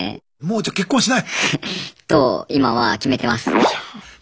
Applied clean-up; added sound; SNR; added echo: none; none; none; none.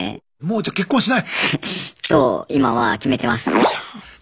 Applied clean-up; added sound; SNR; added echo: none; Shatter; 18 dB; none.